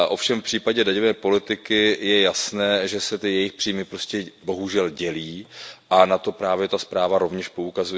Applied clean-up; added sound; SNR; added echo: none; none; none; none.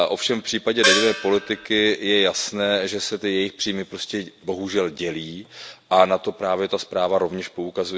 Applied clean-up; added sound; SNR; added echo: none; Gong; 0 dB; none.